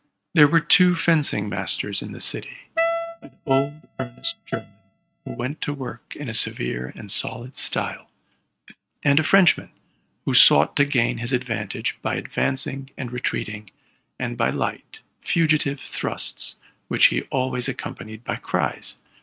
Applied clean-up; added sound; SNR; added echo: neural mask model RNNoise.